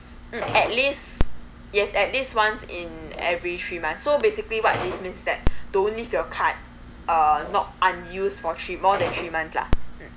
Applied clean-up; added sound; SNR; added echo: none; Telephone; 4 dB; none.